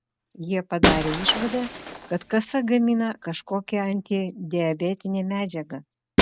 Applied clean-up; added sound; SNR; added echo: none; Shatter; 2 dB; none.